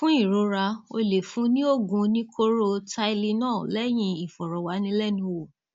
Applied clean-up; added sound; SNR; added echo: none; none; none; none.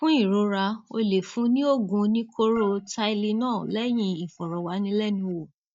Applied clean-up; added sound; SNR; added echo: neural mask model DeepFilterNet 3.